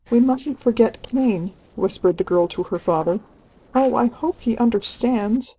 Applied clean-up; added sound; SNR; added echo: neural separator model SepFormer DNS4.